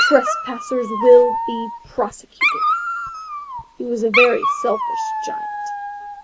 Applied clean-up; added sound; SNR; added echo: none; Dog; 2 dB; none.